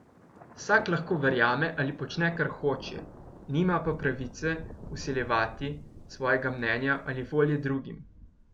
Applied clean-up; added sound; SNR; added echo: none; Thunder; 16 dB; none.